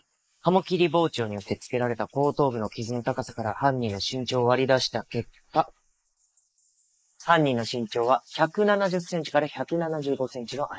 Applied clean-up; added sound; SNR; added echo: neural mask model Resemble Enhance denoiser.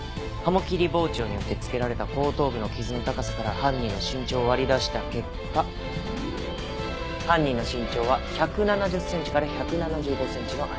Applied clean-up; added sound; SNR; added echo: none; Brass instrument; 13 dB; none.